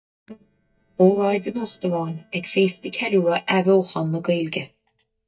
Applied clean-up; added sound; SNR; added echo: neural mask model DeepFilterNet 3.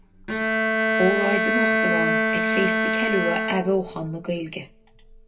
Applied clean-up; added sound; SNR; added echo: none; Bowed string instrument; -3 dB; reverberation time 0.2 s.